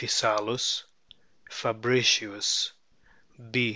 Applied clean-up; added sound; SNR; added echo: none; none; none; none.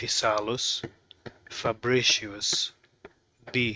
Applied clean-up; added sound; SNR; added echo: neural mask model RNNoise.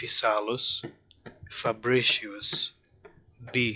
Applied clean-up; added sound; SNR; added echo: classical method log-MMSE.